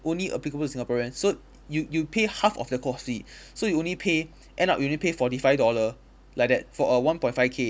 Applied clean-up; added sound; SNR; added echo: none; none; none; none.